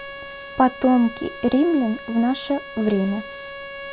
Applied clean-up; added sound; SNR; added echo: none; Bowed string instrument; 14 dB; none.